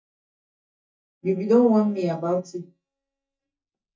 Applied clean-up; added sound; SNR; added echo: neural mask model DeepFilterNet 3.